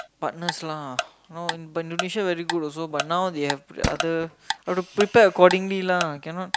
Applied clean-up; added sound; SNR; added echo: none; Tick-tock + Tools; 9 dB; none.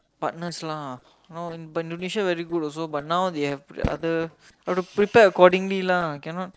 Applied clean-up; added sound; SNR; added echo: neural separator model SepFormer DNS4.